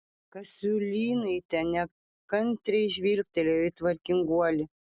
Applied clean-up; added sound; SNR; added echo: none; none; none; none.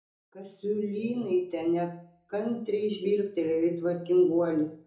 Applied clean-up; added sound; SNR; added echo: none; none; none; reverberation time 0.6 s.